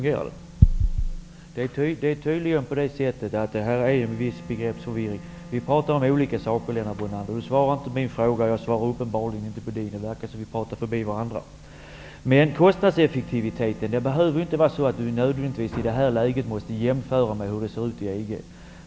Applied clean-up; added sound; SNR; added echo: none; Wind instrument, woodwind instrument; 20 dB; none.